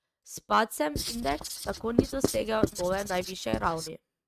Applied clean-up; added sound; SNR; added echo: neural mask model RNNoise.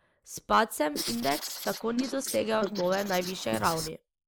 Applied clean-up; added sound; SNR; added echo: neural mask model Resemble Enhance denoiser.